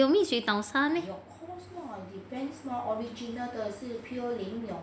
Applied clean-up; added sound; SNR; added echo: none; none; none; none.